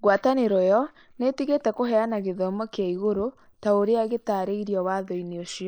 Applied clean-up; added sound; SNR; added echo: neural mask model Resemble Enhance denoiser.